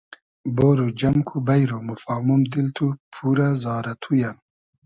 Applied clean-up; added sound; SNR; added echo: none; none; none; none.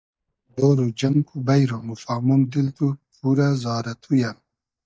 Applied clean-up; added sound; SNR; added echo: neural mask model DeepFilterNet 3.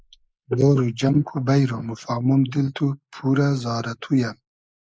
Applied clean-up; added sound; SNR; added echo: neural mask model Resemble Enhance denoiser.